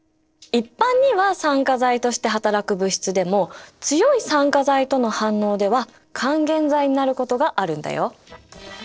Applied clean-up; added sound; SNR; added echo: neural separator model SepFormer DNS4.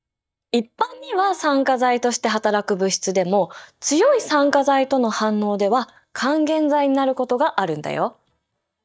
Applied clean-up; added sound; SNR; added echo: neural mask model DeepFilterNet 3.